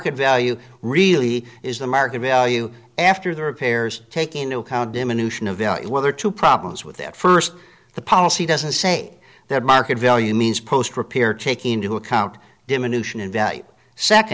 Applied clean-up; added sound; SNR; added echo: none; none; none; none.